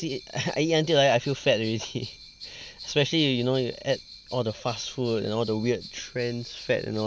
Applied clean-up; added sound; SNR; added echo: none; Bell; 18 dB; none.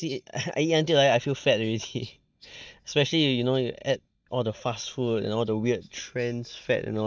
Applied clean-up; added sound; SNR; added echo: neural mask model DeepFilterNet 3.